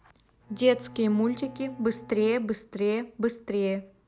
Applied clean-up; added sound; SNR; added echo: none; Bowed string instrument; 19 dB; none.